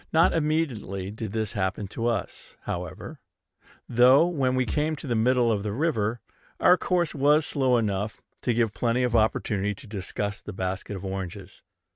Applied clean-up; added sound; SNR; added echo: neural mask model RNNoise.